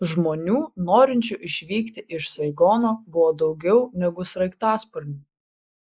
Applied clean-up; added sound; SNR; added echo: neural mask model Resemble Enhance denoiser.